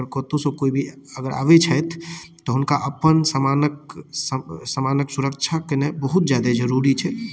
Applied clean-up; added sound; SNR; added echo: none; none; none; none.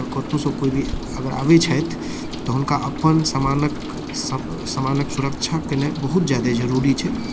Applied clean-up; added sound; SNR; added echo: none; Rain; 7 dB; none.